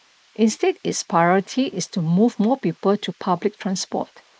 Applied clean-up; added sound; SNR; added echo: neural mask model Resemble Enhance denoiser.